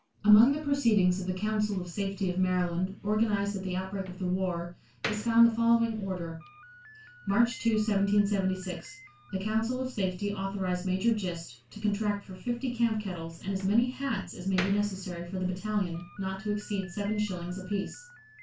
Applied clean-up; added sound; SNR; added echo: none; Slam; 20 dB; reverberation time 0.2 s.